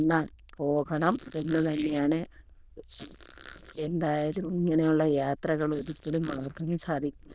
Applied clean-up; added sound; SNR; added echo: neural diffusion model UNIVERSE++.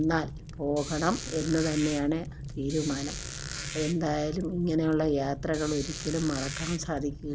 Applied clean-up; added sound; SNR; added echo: none; Squeak + Fire; 9 dB; none.